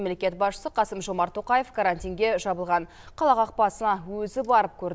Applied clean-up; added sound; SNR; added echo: none; none; none; none.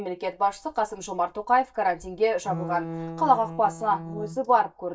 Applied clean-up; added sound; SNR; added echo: neural mask model DeepFilterNet 3.